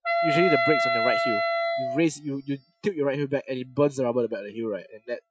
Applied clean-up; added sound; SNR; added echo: classical method Wiener filter.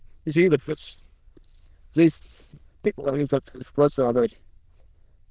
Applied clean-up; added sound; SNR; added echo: neural diffusion model UNIVERSE++.